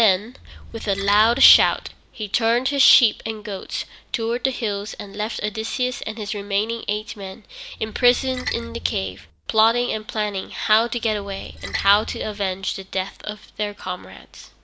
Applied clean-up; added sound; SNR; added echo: none; Splash, splatter; 12 dB; none.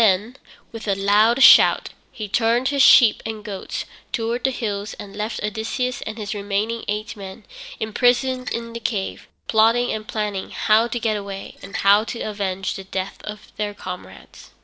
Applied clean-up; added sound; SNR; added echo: neural separator model SepFormer DNS4.